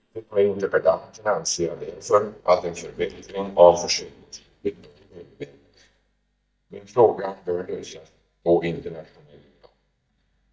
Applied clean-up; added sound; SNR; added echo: neural mask model DeepFilterNet 3.